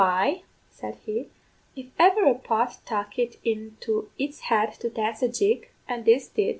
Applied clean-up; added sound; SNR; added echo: none; none; none; none.